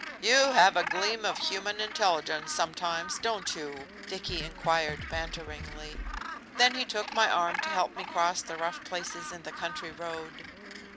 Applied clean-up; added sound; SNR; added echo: none; Gull, seagull + Drum kit; 9 dB; none.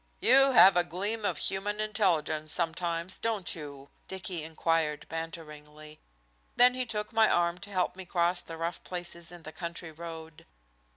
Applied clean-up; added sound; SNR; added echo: none; none; none; none.